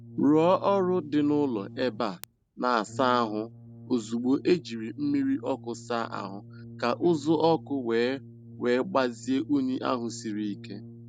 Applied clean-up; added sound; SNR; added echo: none; Brass instrument; 17 dB; none.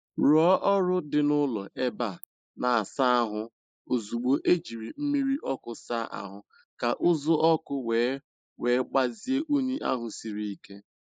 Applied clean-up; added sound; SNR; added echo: neural mask model Resemble Enhance denoiser.